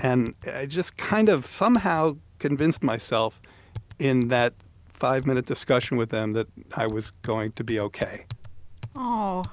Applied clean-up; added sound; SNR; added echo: none; Typing; 20 dB; none.